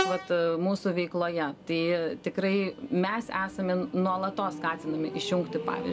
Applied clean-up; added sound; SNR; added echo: none; Train; 10 dB; none.